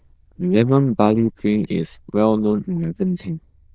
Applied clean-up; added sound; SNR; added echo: neural diffusion model UNIVERSE++.